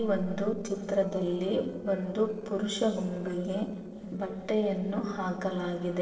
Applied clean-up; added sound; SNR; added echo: neural separator model SepFormer DNS4.